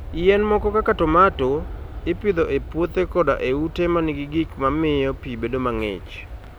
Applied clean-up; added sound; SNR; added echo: none; Aircraft; 12 dB; none.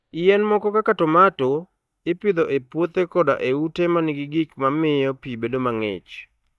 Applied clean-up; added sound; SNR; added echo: neural mask model DeepFilterNet 3.